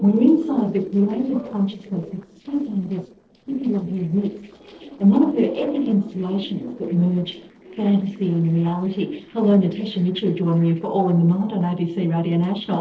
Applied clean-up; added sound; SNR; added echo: neural separator model SepFormer DNS4.